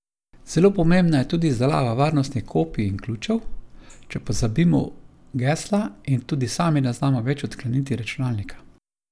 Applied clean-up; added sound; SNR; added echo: none; none; none; none.